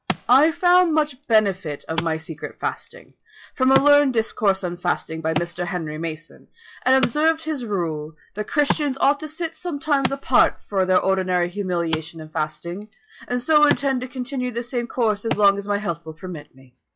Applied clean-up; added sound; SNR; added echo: classical method log-MMSE.